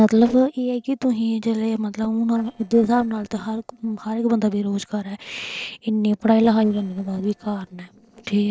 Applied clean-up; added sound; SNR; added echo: neural separator model SepFormer DNS4.